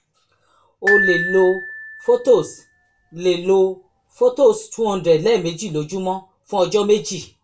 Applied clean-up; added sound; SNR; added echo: none; Glockenspiel; 6 dB; reverberation time 0.2 s.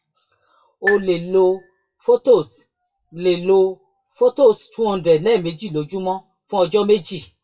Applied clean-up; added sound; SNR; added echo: classical method WPE with log-MMSE.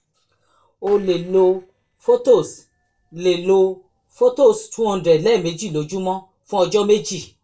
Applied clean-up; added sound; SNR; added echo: neural separator model SepFormer DNS4.